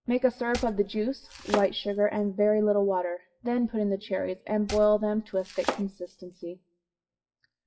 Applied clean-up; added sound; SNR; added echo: classical method WPE with log-MMSE.